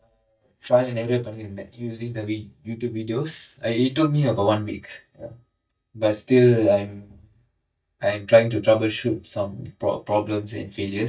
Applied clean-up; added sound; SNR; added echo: neural mask model DeepFilterNet 3.